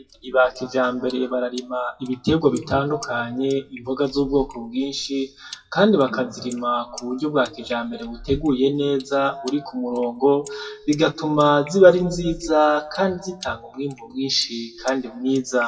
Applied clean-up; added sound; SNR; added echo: classical method WPE with log-MMSE.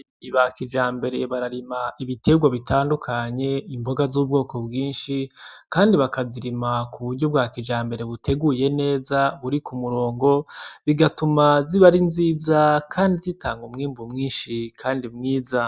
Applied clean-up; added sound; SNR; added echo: none; none; none; none.